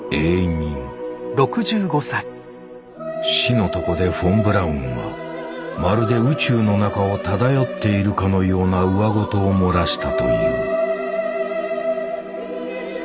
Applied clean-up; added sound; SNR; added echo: none; none; none; none.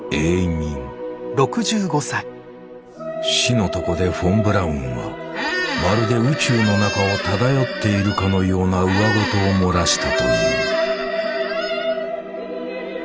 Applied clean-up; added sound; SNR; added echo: none; Squeak; 7 dB; none.